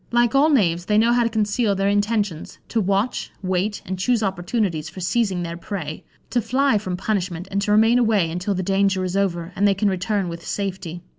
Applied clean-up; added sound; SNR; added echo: none; none; none; none.